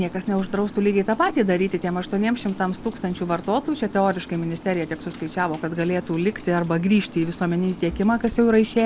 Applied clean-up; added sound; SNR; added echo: none; Rain; 16 dB; none.